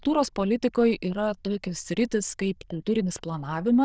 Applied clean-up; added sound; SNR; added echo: neural diffusion model UNIVERSE++.